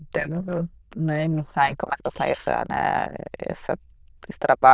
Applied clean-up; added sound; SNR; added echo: neural diffusion model UNIVERSE++.